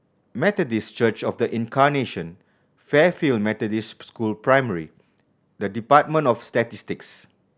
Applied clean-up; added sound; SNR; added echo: none; none; none; none.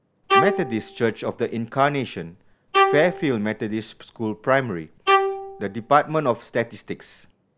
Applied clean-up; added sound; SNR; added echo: none; Bowed string instrument; 2 dB; none.